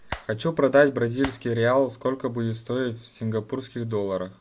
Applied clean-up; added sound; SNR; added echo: none; Clapping; 8 dB; none.